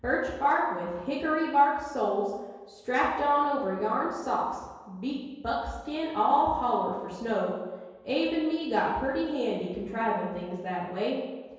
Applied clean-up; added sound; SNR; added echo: none; none; none; reverberation time 1.2 s.